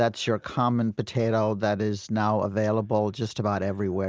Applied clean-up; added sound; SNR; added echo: none; none; none; none.